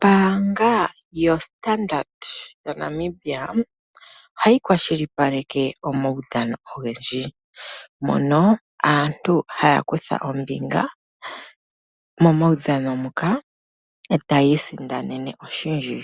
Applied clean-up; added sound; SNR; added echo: none; none; none; none.